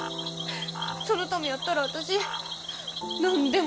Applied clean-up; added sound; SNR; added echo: none; Cricket / Frog; 6 dB; none.